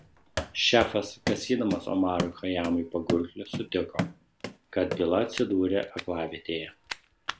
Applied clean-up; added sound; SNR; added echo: none; Run; 8 dB; none.